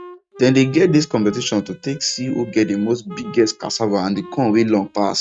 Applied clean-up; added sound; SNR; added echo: neural mask model RNNoise.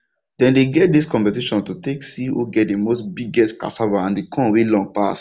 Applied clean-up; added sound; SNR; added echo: none; none; none; none.